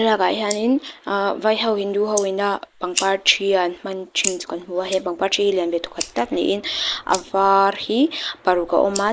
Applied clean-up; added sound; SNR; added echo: neural mask model Resemble Enhance denoiser.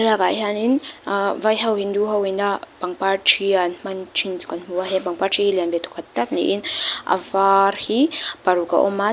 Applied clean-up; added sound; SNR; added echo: none; none; none; none.